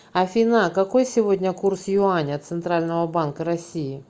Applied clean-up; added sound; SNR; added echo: none; none; none; none.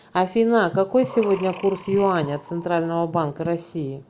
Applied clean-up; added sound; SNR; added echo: none; Breathing; 15 dB; none.